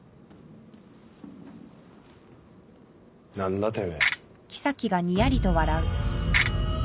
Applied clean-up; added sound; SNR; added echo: none; Ratchet, pawl; -2 dB; none.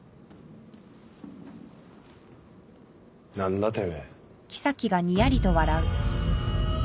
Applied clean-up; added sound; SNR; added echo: none; none; none; none.